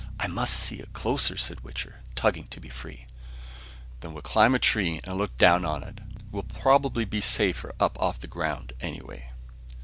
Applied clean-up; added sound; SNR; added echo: none; Bass guitar; 14 dB; none.